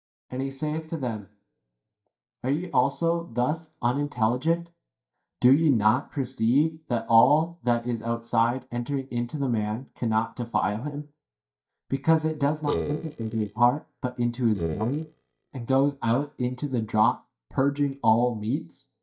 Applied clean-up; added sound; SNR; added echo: neural mask model DeepFilterNet 3.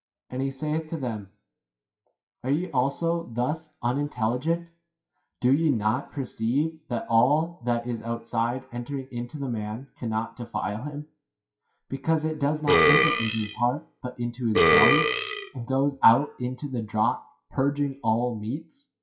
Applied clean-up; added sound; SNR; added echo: classical method WPE with log-MMSE.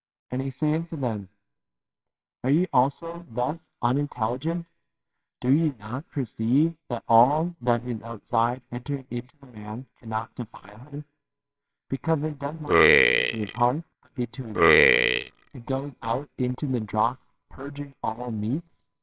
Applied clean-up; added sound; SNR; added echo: neural separator model SepFormer WHAMR!.